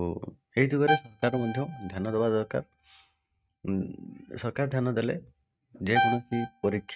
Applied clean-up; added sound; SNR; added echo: neural mask model RNNoise.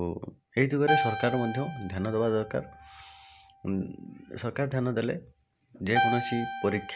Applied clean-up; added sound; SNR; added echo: none; Keyboard (musical); 5 dB; none.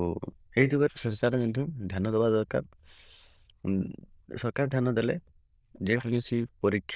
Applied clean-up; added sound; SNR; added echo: neural diffusion model UNIVERSE++.